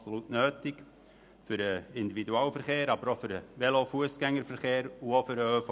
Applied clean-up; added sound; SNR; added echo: none; none; none; none.